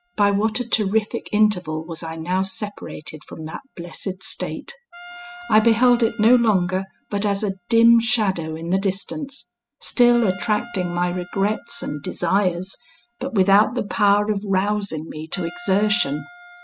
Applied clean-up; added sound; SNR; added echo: classical method spectral subtraction.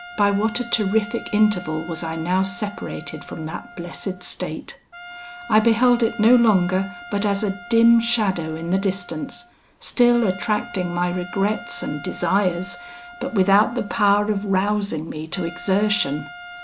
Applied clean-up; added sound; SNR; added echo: none; Trumpet; 17 dB; none.